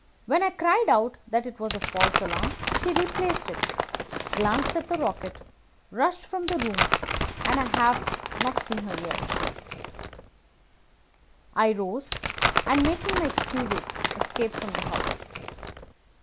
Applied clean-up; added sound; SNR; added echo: none; Crumpling, crinkling; 0 dB; none.